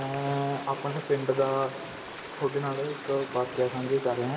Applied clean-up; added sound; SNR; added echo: none; Stream; 10 dB; reverberation time 1.2 s.